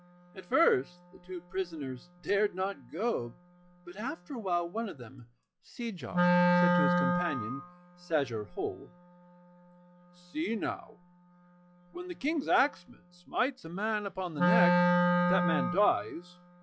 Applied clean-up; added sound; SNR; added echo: classical method log-MMSE.